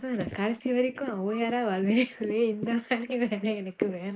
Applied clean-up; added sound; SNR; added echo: neural mask model Resemble Enhance denoiser.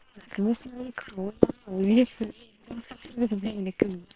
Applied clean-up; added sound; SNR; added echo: neural separator model SepFormer WHAM!.